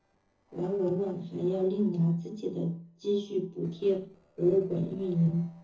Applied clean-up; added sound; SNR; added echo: neural separator model SepFormer DNS4.